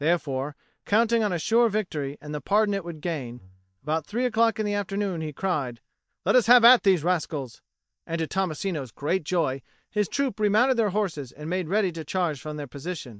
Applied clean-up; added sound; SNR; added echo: neural mask model DeepFilterNet 3.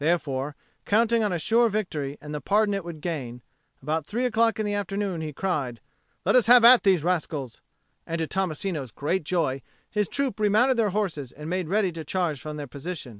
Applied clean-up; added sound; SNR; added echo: none; none; none; none.